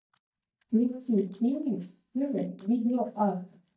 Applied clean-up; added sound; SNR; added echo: neural mask model DeepFilterNet 3.